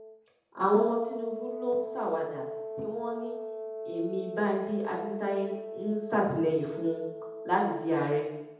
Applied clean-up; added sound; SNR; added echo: none; Wind instrument, woodwind instrument; 8 dB; reverberation time 0.8 s.